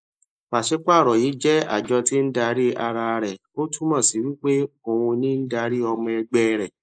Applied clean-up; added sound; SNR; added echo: neural mask model Resemble Enhance denoiser.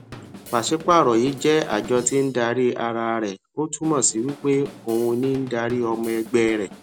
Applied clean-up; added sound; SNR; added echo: none; Drum kit; 19 dB; none.